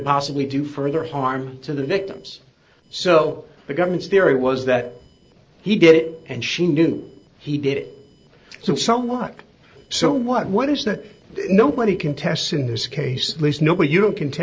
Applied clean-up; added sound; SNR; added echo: neural separator model SepFormer DNS4.